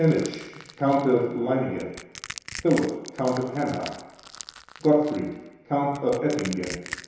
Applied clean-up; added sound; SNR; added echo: none; Crushing; 16 dB; reverberation time 1.0 s.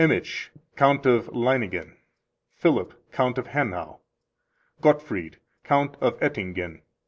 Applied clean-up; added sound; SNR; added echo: none; none; none; none.